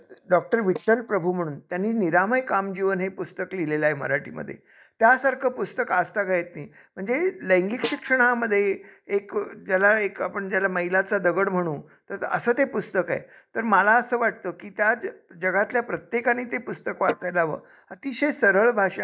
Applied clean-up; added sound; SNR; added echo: neural mask model DeepFilterNet 3.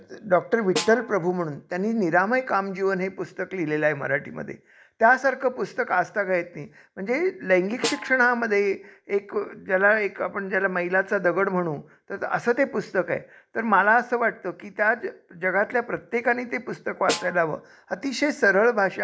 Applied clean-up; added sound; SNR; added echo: none; Snare drum; 11 dB; none.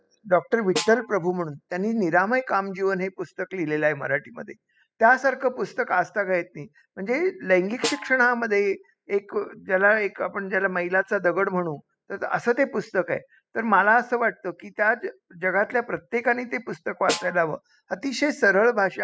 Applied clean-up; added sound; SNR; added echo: classical method spectral subtraction.